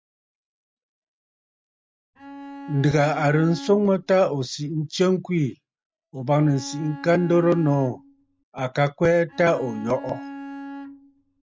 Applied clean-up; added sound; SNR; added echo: none; Bowed string instrument; 14 dB; none.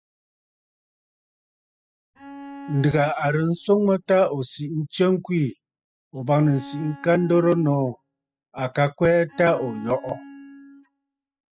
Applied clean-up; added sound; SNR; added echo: classical method spectral subtraction.